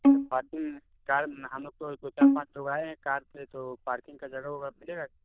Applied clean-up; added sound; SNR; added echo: neural diffusion model UNIVERSE++.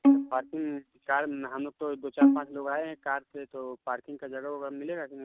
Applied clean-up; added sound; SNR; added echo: neural mask model RNNoise.